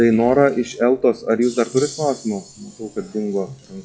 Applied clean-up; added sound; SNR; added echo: classical method log-MMSE.